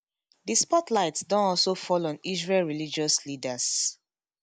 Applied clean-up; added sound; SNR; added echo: none; none; none; none.